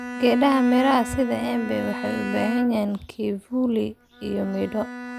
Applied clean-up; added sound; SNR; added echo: none; Bowed string instrument; 10 dB; none.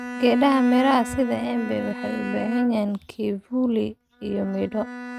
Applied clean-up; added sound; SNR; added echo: neural mask model RNNoise.